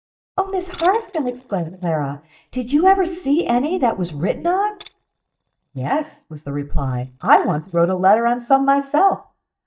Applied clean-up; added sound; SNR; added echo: neural mask model DeepFilterNet 3.